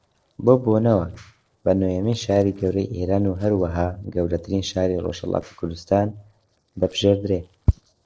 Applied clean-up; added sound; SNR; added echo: neural separator model SepFormer DNS4.